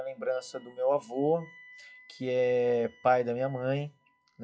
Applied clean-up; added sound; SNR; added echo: classical method WPE with log-MMSE.